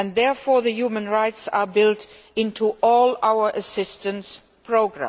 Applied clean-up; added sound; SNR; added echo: none; none; none; none.